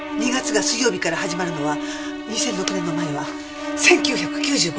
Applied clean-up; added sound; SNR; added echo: none; none; none; none.